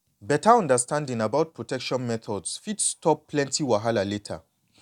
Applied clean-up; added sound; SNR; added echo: none; none; none; none.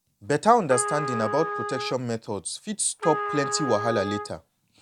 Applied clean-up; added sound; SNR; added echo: none; Trumpet; 6 dB; none.